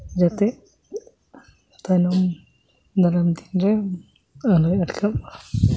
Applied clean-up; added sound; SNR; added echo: none; none; none; none.